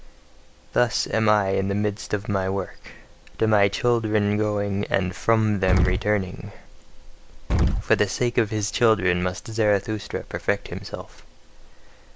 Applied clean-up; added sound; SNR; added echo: none; Explosion; 1 dB; none.